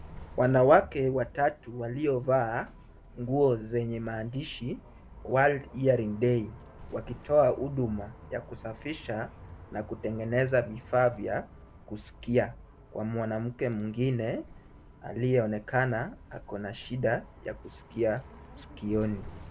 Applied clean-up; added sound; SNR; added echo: none; Bus; 18 dB; none.